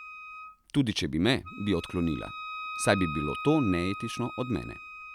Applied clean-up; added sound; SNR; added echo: none; Wind instrument, woodwind instrument; 11 dB; none.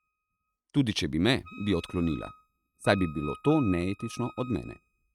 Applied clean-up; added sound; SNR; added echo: neural mask model RNNoise.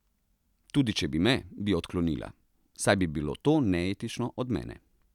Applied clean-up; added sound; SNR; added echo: none; none; none; none.